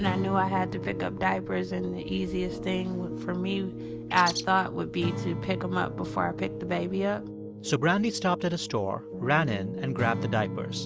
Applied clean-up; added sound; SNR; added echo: none; Bird + Acoustic guitar / Strum; 10 dB; none.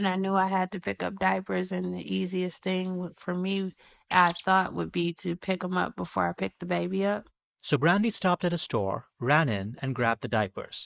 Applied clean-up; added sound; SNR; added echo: neural mask model Resemble Enhance denoiser.